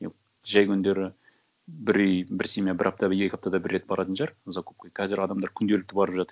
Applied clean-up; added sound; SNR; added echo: none; none; none; none.